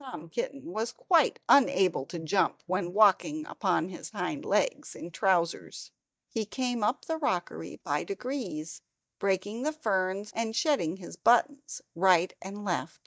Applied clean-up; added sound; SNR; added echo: neural mask model DeepFilterNet 3.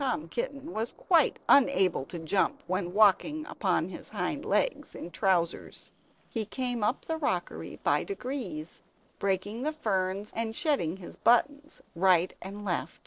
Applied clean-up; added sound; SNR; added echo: neural separator model SepFormer DNS4.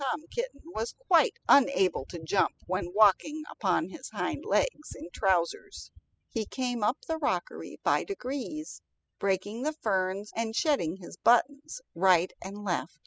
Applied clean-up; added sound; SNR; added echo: classical method spectral subtraction.